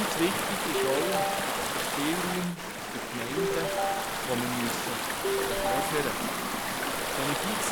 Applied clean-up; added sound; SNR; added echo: none; Stream / Ocean + Ringtone; -5 dB; none.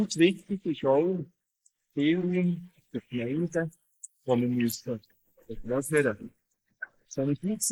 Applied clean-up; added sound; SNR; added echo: neural mask model Resemble Enhance denoiser.